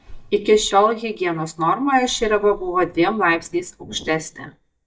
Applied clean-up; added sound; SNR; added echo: neural mask model DeepFilterNet 3.